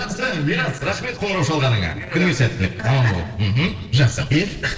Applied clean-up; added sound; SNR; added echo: neural separator model SepFormer DNS4.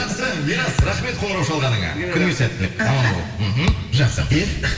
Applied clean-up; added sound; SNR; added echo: none; Thump, thud; 4 dB; reverberation time 2.3 s.